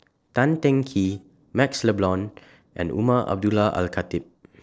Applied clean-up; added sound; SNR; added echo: neural separator model SepFormer DNS4.